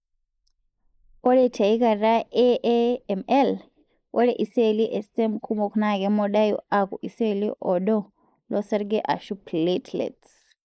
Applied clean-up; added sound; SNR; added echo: neural mask model Resemble Enhance denoiser.